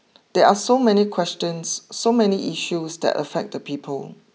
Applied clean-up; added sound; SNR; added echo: none; none; none; none.